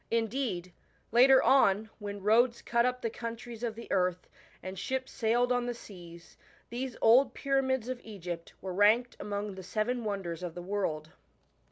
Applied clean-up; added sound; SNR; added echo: none; none; none; none.